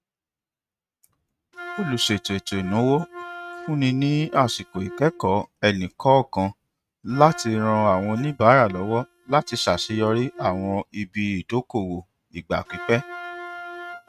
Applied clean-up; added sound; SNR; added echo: neural mask model RNNoise.